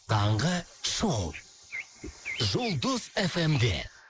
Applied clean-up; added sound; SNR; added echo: neural mask model Resemble Enhance denoiser.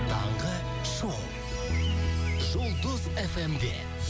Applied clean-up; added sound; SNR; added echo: none; Walk, footsteps; 15 dB; none.